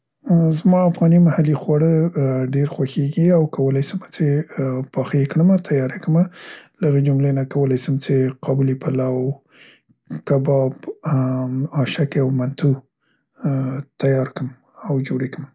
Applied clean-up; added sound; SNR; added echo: none; none; none; none.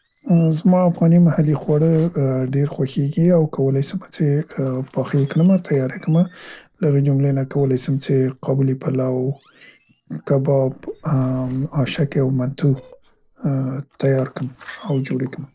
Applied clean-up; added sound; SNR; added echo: neural separator model SepFormer DNS4.